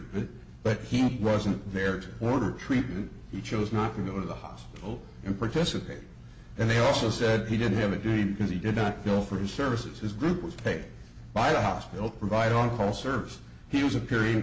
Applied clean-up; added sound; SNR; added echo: none; none; none; none.